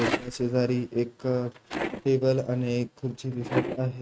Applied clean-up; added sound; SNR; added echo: neural mask model RNNoise.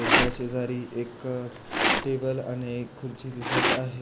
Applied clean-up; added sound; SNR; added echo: none; Rattle; -2 dB; none.